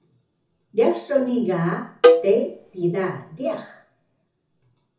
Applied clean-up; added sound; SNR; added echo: none; Cowbell; -4 dB; reverberation time 0.5 s.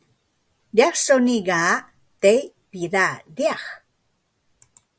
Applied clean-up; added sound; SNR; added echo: none; none; none; none.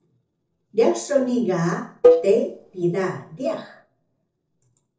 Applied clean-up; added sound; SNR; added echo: neural separator model SepFormer DNS4.